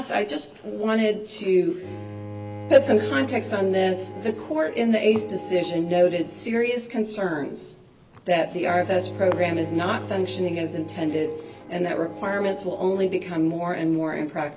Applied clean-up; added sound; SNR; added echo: none; Bowed string instrument; 15 dB; none.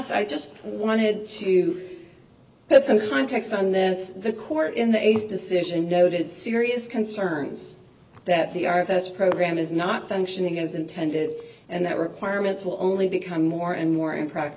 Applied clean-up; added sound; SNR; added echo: none; none; none; none.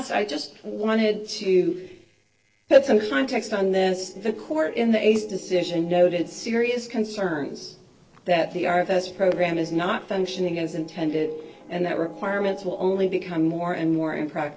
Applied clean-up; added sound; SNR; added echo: neural separator model SepFormer DNS4.